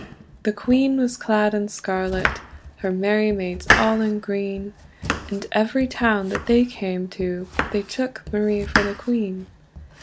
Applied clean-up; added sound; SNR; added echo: none; Domestic sounds, home sounds; 6 dB; none.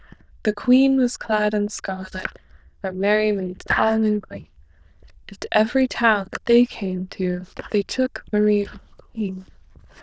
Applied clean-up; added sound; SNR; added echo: neural diffusion model UNIVERSE++.